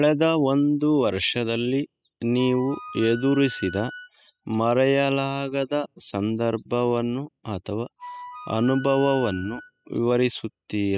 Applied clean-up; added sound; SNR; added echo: classical method spectral subtraction.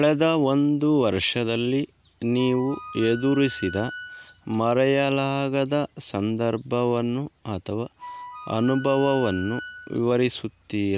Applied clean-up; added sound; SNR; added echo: none; Wind instrument, woodwind instrument; 15 dB; none.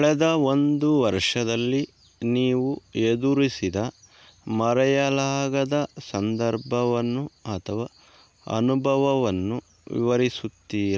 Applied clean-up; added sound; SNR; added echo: none; none; none; none.